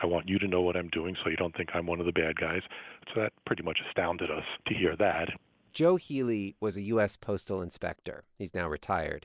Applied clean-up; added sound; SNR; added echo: none; none; none; none.